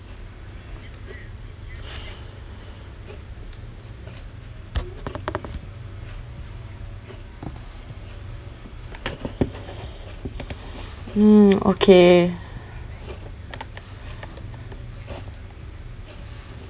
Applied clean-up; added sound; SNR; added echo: none; none; none; none.